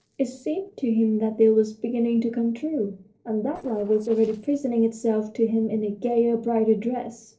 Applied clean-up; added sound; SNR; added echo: neural separator model SepFormer DNS4.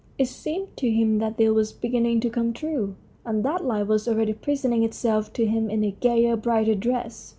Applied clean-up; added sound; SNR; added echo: none; none; none; none.